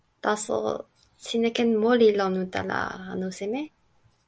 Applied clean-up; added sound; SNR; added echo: none; none; none; none.